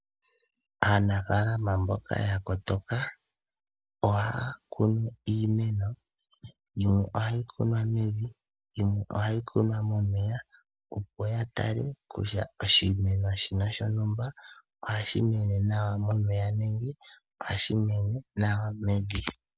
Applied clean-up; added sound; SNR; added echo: none; none; none; none.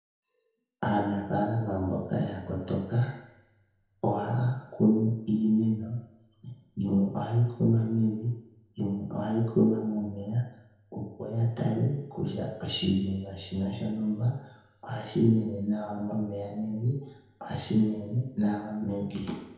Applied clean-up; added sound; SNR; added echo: none; none; none; reverberation time 1.0 s.